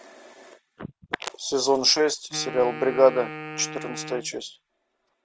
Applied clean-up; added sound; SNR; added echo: none; Wind instrument, woodwind instrument; 12 dB; none.